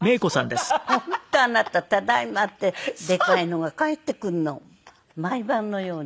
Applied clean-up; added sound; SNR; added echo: none; none; none; none.